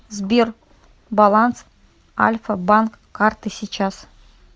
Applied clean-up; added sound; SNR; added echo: none; none; none; none.